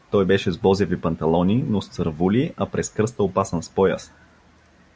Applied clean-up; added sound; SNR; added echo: none; none; none; none.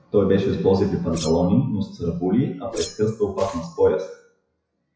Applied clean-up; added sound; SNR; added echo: classical method WPE with log-MMSE.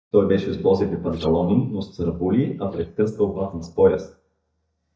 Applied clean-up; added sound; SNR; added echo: neural mask model DeepFilterNet 3.